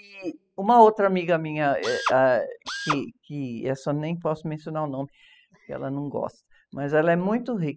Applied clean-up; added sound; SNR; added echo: classical method spectral subtraction.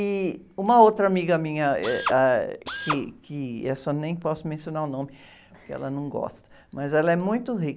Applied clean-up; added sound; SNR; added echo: none; Drill; 7 dB; none.